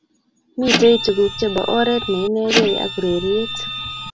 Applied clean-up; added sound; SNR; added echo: none; Printer; 5 dB; none.